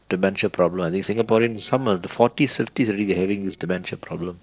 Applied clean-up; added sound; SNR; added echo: neural separator model SepFormer DNS4.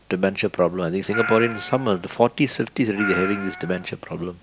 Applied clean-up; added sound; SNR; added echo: none; Meow; 8 dB; none.